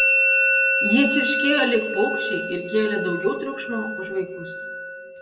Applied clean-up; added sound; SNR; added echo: none; Musical instrument; -1 dB; reverberation time 1.2 s.